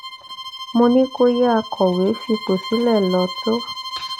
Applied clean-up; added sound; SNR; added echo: none; Bowed string instrument; 12 dB; none.